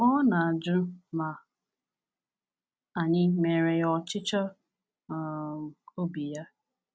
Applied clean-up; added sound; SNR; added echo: none; none; none; none.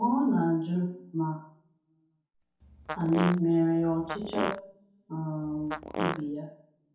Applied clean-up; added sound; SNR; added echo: none; Fart; 6 dB; reverberation time 0.6 s.